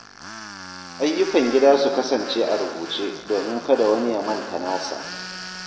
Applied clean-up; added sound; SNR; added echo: none; Tools; 14 dB; reverberation time 1.7 s.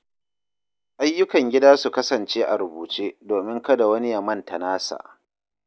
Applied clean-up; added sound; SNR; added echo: none; none; none; none.